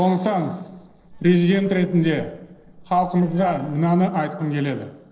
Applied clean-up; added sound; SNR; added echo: neural separator model SepFormer DNS4.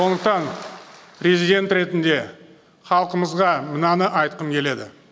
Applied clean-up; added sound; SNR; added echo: none; none; none; none.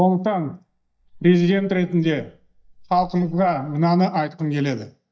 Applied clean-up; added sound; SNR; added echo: neural mask model DeepFilterNet 3.